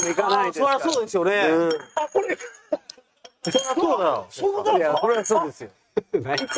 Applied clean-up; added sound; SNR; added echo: neural mask model RNNoise.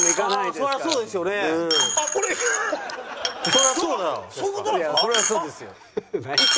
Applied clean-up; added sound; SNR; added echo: none; Coin (dropping); 1 dB; none.